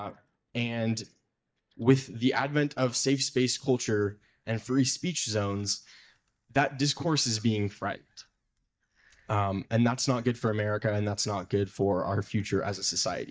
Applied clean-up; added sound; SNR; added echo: neural mask model DeepFilterNet 3.